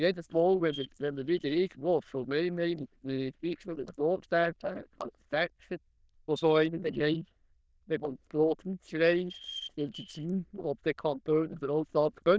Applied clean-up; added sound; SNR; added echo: neural diffusion model UNIVERSE++.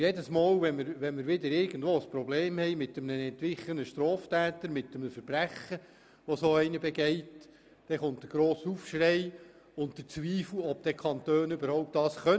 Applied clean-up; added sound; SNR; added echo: none; none; none; none.